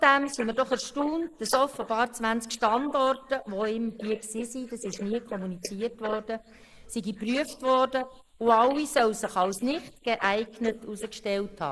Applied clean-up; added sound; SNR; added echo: neural mask model Resemble Enhance denoiser.